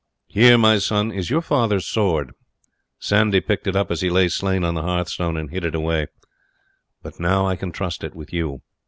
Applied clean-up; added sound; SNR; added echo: none; none; none; none.